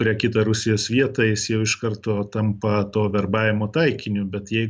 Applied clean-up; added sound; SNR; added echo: none; none; none; none.